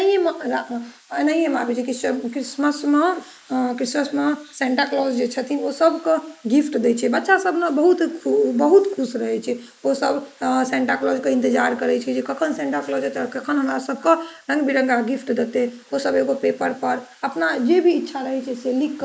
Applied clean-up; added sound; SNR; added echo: neural mask model Resemble Enhance denoiser.